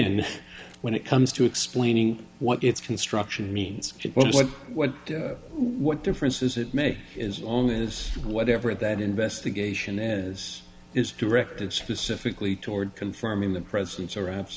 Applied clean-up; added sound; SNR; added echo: none; none; none; none.